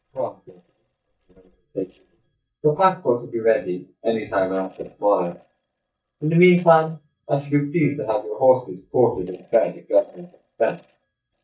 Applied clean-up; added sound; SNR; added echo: neural mask model DeepFilterNet 3.